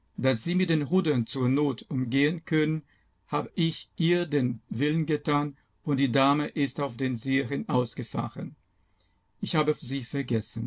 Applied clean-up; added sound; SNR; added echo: none; none; none; none.